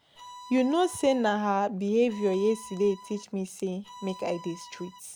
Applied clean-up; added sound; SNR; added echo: none; Bowed string instrument; 18 dB; none.